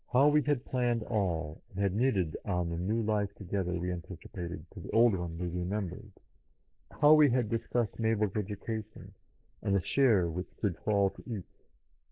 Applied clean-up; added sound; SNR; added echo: neural mask model Resemble Enhance denoiser.